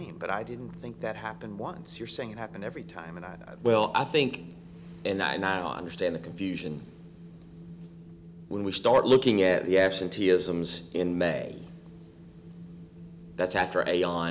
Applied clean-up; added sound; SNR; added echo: none; Wind; 17 dB; none.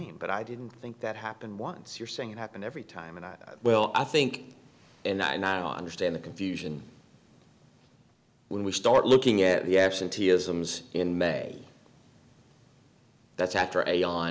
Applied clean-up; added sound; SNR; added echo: none; none; none; none.